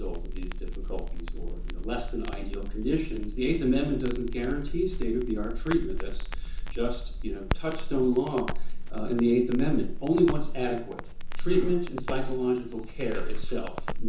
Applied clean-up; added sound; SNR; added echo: none; Crackle; -1 dB; reverberation time 0.6 s.